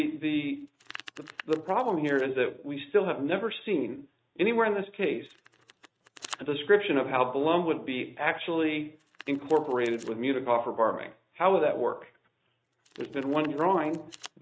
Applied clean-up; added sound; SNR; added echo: neural mask model RNNoise.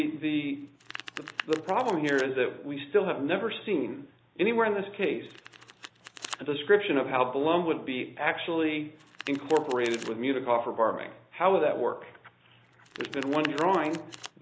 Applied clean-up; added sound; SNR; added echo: none; Domestic sounds, home sounds; 17 dB; none.